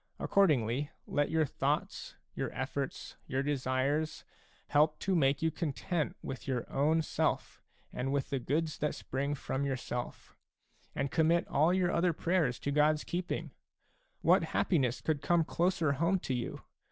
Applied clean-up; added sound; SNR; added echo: none; none; none; none.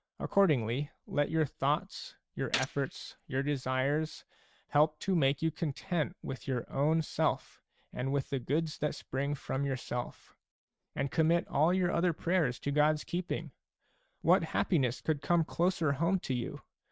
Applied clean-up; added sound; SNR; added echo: neural mask model RNNoise.